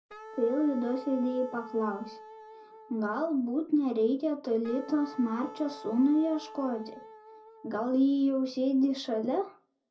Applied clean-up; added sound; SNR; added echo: none; Wind instrument, woodwind instrument; 18 dB; reverberation time 0.4 s.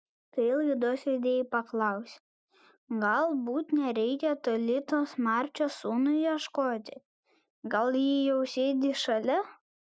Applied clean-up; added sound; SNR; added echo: none; none; none; none.